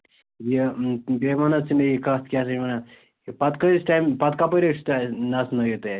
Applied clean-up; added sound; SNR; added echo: none; none; none; none.